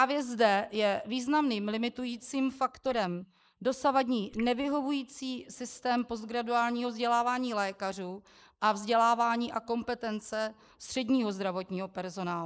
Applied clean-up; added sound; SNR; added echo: neural mask model Resemble Enhance denoiser.